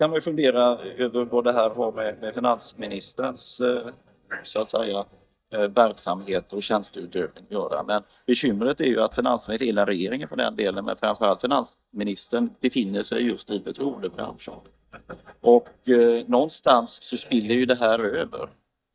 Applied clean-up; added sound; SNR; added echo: neural mask model DeepFilterNet 3.